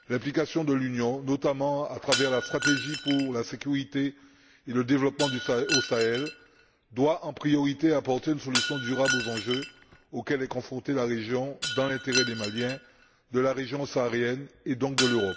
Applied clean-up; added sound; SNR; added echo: none; Shatter; 7 dB; none.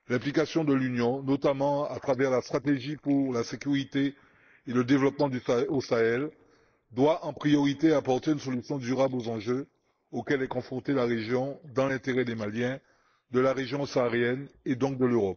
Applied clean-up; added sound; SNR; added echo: neural mask model Resemble Enhance denoiser.